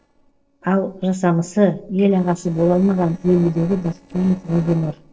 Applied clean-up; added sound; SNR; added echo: neural separator model SepFormer DNS4.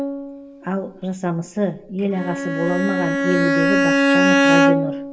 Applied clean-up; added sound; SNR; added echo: none; Bowed string instrument; -5 dB; reverberation time 0.2 s.